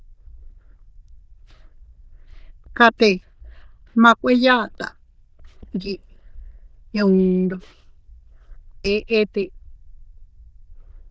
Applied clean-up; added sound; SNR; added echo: neural diffusion model UNIVERSE++.